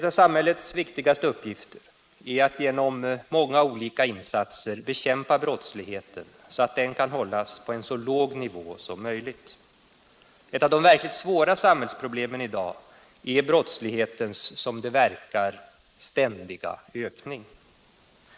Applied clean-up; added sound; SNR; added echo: neural mask model Resemble Enhance denoiser.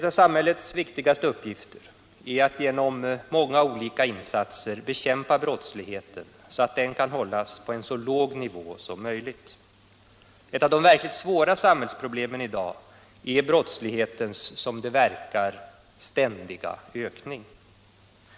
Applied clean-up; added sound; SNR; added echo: none; none; none; none.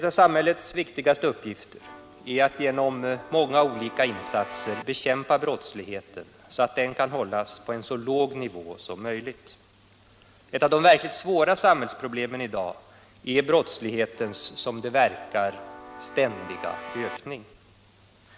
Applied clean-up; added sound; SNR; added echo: none; Keyboard (musical); 15 dB; none.